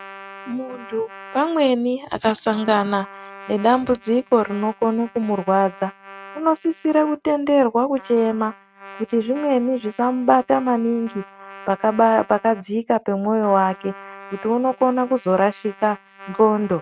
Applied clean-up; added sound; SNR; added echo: neural mask model RNNoise.